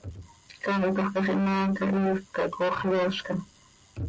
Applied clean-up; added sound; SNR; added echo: none; none; none; none.